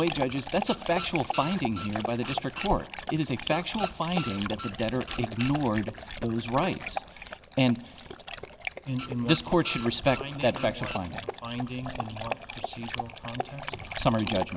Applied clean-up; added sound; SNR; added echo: none; Printer + Dog; 7 dB; none.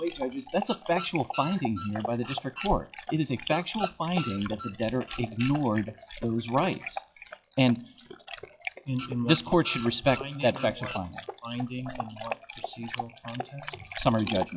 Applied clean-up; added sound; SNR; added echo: classical method log-MMSE.